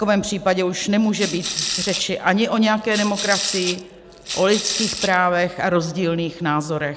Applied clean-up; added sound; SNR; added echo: none; Rattle / Rattle (instrument); 6 dB; none.